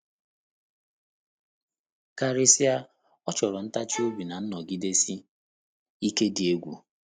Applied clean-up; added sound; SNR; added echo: none; Bowed string instrument; 14 dB; none.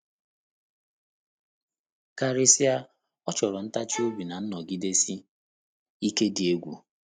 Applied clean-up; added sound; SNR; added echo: neural mask model RNNoise.